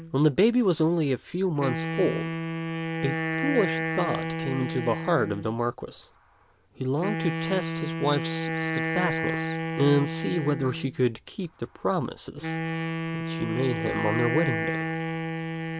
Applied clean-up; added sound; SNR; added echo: none; Wind instrument, woodwind instrument; 3 dB; none.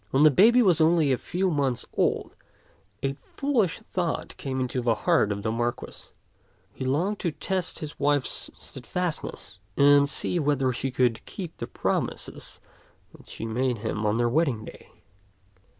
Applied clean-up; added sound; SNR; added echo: none; none; none; none.